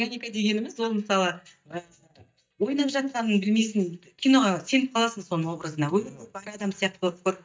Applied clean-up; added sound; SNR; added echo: neural mask model DeepFilterNet 3.